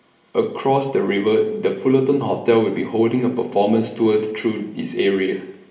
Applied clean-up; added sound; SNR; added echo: none; none; none; reverberation time 0.9 s.